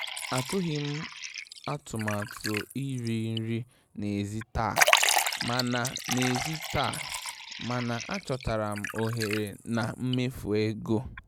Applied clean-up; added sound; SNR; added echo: none; Liquid; 2 dB; none.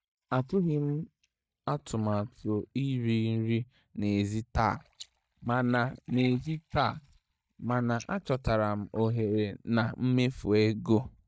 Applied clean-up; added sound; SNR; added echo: neural mask model DeepFilterNet 3.